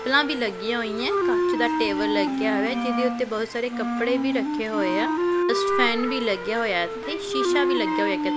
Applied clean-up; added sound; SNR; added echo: none; Wind instrument, woodwind instrument; -1 dB; none.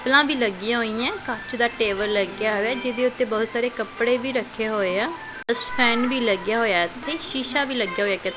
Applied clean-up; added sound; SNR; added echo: none; none; none; none.